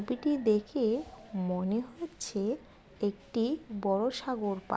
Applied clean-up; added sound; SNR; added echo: none; none; none; none.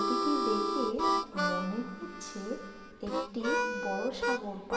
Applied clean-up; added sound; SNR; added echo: none; Harmonica; -3 dB; reverberation time 1.2 s.